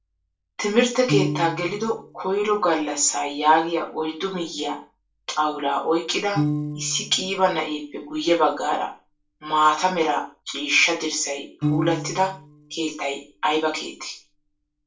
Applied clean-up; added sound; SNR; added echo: none; Piano; 9 dB; reverberation time 0.3 s.